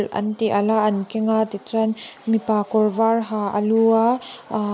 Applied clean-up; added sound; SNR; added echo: none; none; none; none.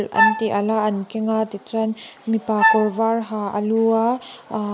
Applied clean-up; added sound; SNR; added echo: none; Wind instrument, woodwind instrument; -1 dB; none.